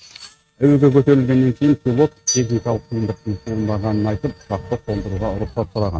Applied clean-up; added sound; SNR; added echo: neural mask model RNNoise.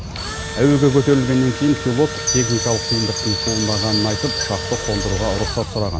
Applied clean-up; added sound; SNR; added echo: none; Engine / Drill + Bell; 6 dB; none.